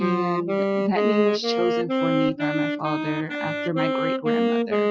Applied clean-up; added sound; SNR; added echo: classical method Wiener filter.